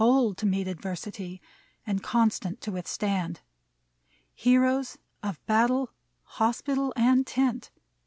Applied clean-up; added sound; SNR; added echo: none; none; none; none.